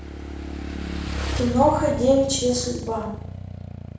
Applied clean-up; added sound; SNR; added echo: none; Motorcycle / Engine; 6 dB; reverberation time 0.6 s.